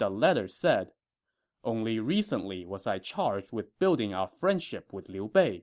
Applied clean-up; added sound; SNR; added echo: none; none; none; none.